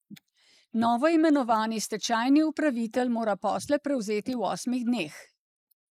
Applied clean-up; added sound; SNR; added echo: neural mask model Resemble Enhance denoiser.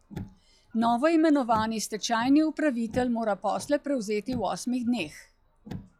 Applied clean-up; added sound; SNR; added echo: classical method log-MMSE.